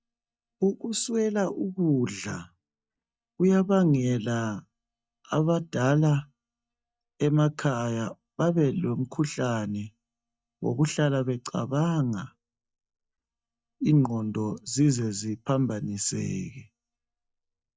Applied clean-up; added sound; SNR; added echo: neural mask model DeepFilterNet 3.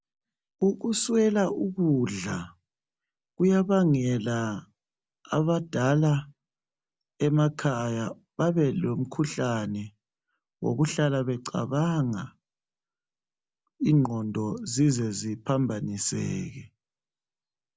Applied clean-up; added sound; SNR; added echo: none; none; none; none.